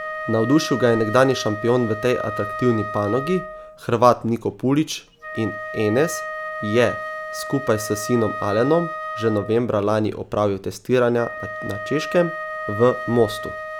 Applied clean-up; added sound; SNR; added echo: none; Wind instrument, woodwind instrument; 10 dB; none.